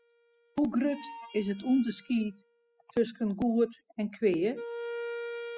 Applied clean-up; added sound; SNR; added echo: classical method spectral subtraction.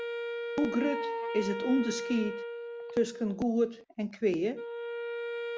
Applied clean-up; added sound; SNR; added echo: none; Wind instrument, woodwind instrument; 5 dB; none.